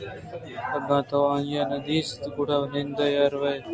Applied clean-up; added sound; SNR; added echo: none; none; none; none.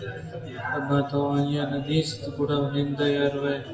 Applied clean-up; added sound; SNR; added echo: none; none; none; reverberation time 0.8 s.